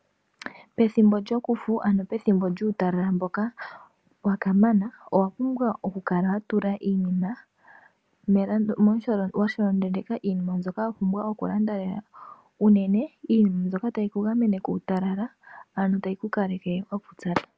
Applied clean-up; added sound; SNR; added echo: none; none; none; none.